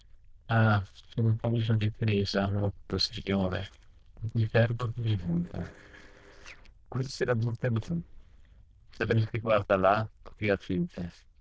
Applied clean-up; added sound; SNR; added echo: neural diffusion model UNIVERSE++.